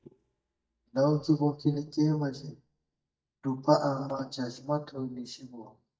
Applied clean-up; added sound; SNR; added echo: neural mask model DeepFilterNet 3.